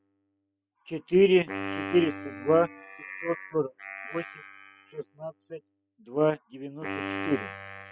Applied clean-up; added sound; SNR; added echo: classical method spectral subtraction.